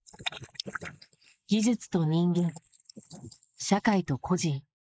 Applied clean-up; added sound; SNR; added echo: neural mask model Resemble Enhance denoiser.